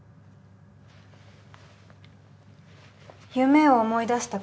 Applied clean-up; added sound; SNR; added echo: none; none; none; none.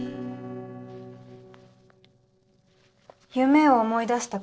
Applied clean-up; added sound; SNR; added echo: neural separator model SepFormer DNS4.